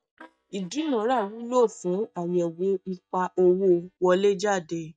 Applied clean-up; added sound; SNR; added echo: neural mask model DeepFilterNet 3.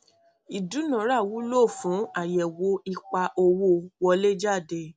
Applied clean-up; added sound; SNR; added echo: none; none; none; none.